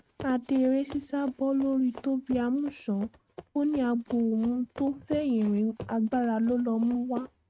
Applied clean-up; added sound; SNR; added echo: neural mask model RNNoise.